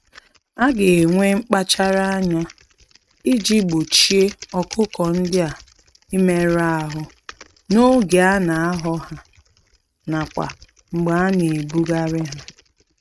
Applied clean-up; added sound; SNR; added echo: neural mask model RNNoise.